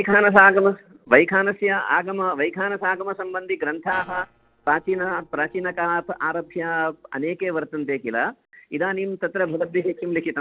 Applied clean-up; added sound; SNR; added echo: neural separator model SepFormer DNS4.